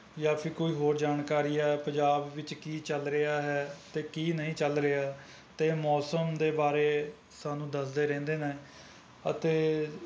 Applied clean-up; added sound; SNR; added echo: none; none; none; none.